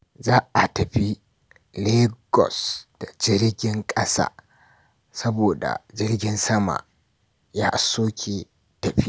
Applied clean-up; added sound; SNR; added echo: none; none; none; none.